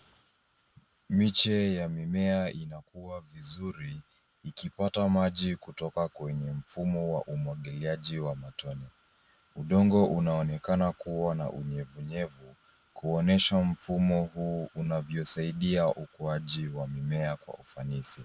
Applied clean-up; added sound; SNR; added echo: none; none; none; none.